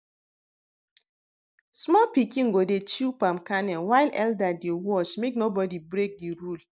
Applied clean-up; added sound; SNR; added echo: none; none; none; none.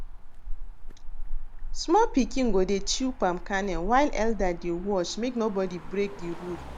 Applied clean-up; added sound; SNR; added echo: none; Motor vehicle (road); 3 dB; none.